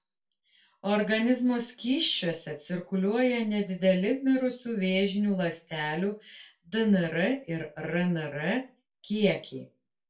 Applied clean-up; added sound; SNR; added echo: none; none; none; reverberation time 0.2 s.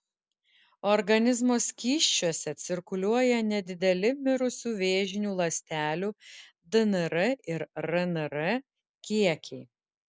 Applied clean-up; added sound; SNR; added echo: none; none; none; none.